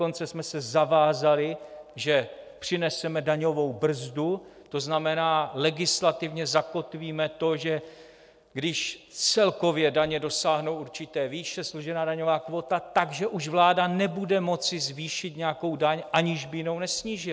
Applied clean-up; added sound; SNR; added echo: none; none; none; none.